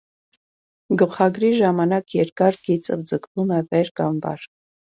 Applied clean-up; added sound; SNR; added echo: neural separator model SepFormer DNS4.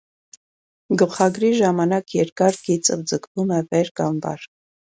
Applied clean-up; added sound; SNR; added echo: none; Rattle (instrument); 17 dB; none.